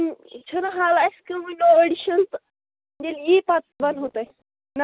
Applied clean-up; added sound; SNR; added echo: none; none; none; none.